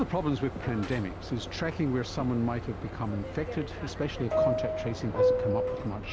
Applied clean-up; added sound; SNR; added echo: none; Subway, metro, underground; 1 dB; none.